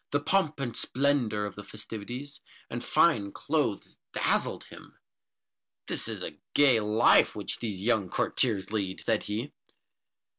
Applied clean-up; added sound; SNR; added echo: none; none; none; none.